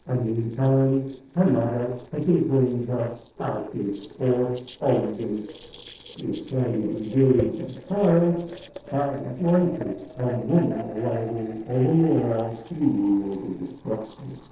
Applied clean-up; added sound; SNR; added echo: neural separator model SepFormer DNS4.